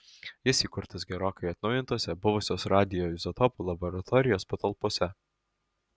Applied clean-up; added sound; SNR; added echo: none; none; none; none.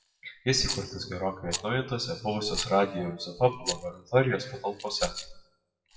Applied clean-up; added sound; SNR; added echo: classical method WPE with log-MMSE.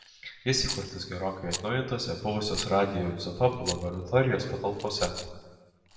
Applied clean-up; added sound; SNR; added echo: none; Rattle; 12 dB; reverberation time 1.2 s.